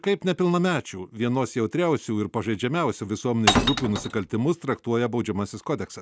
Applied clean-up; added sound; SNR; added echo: none; Glass; 0 dB; none.